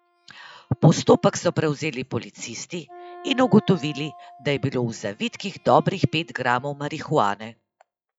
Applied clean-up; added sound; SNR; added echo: classical method log-MMSE.